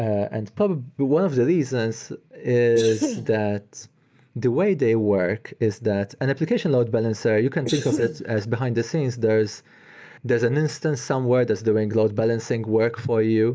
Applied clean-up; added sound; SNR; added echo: neural mask model Resemble Enhance denoiser.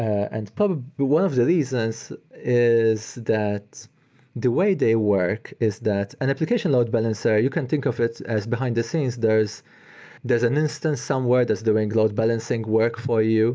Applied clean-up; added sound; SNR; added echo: none; none; none; none.